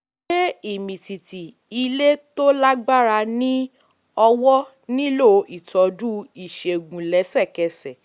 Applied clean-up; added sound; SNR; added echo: none; none; none; none.